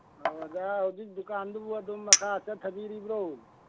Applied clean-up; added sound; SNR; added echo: none; Chink, clink; -2 dB; none.